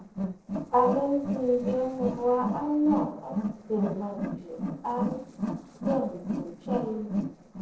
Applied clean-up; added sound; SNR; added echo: neural separator model SepFormer DNS4.